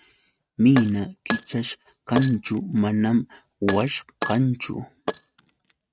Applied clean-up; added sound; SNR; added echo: neural mask model RNNoise.